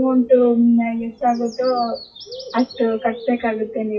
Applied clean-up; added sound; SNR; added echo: classical method WPE with log-MMSE.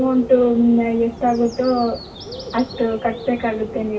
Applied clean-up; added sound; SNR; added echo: none; Bird; 14 dB; reverberation time 0.2 s.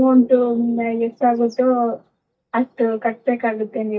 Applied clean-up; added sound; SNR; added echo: neural mask model DeepFilterNet 3.